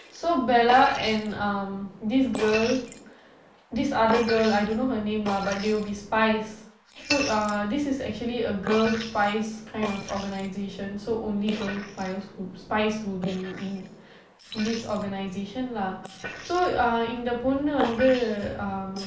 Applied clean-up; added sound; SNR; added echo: neural mask model Resemble Enhance denoiser.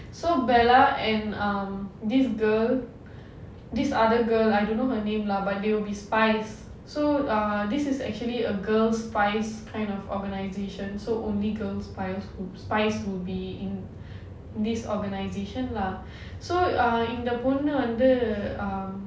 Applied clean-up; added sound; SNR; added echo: none; none; none; none.